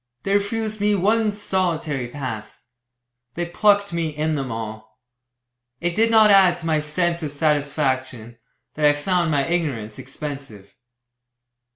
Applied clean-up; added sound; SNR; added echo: none; none; none; none.